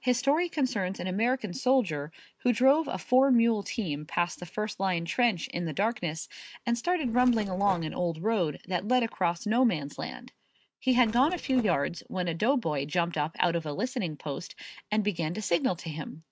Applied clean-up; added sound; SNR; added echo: neural mask model RNNoise.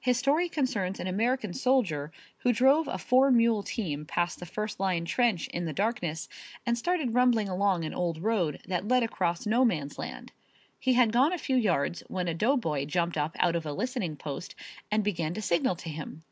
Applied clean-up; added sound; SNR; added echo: none; none; none; none.